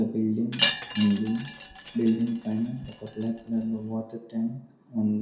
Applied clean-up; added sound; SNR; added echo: none; Wind chime; 3 dB; reverberation time 0.7 s.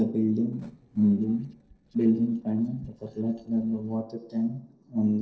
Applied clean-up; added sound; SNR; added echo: neural separator model SepFormer DNS4.